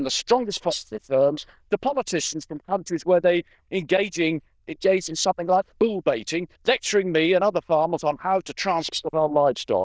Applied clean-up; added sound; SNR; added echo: neural diffusion model UNIVERSE++.